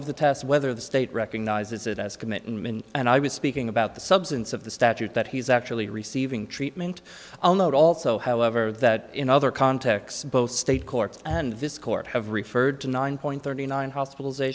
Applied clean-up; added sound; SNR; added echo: none; none; none; none.